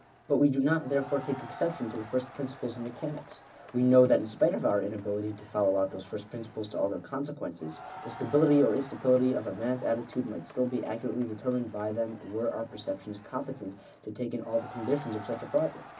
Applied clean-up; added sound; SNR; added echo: none; Crowd; 19 dB; reverberation time 0.4 s.